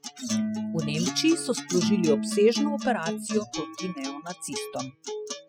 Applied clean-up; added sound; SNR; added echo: classical method spectral subtraction.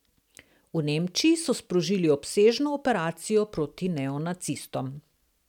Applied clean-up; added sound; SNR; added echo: none; none; none; none.